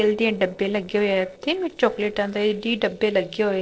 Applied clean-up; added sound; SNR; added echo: neural separator model SepFormer DNS4.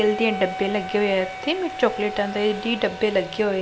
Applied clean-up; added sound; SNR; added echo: none; Wind instrument, woodwind instrument; 12 dB; none.